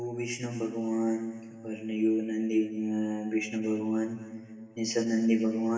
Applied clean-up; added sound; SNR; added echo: none; none; none; reverberation time 2.7 s.